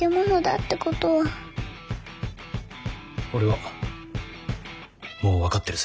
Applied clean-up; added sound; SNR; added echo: none; none; none; none.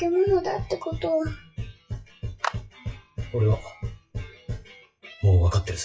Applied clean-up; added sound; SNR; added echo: classical method WPE with log-MMSE.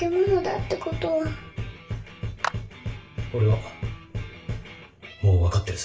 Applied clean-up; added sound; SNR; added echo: none; Clapping; 11 dB; reverberation time 0.3 s.